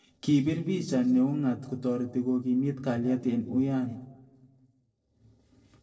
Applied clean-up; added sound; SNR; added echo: neural separator model SepFormer DNS4.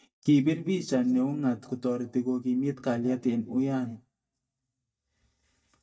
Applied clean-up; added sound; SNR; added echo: neural mask model DeepFilterNet 3.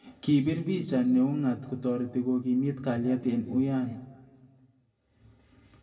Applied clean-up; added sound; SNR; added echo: none; Breathing; 15 dB; reverberation time 1.0 s.